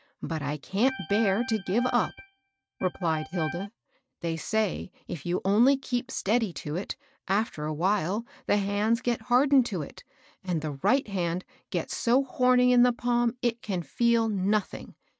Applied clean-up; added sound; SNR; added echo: neural mask model RNNoise.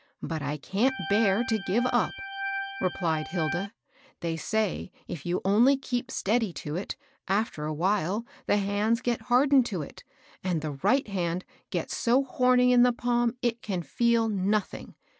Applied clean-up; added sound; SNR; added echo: none; Organ; 7 dB; none.